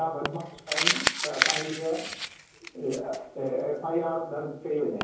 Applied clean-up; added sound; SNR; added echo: none; Crumpling, crinkling; 1 dB; reverberation time 0.7 s.